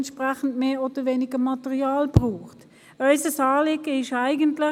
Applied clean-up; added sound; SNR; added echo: none; none; none; none.